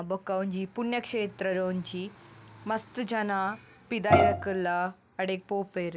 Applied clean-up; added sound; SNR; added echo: none; Bowed string instrument; -5 dB; none.